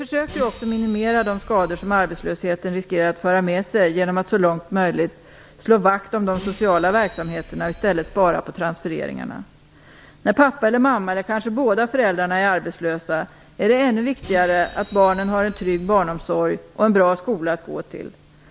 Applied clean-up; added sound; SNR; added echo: none; Bus; 16 dB; none.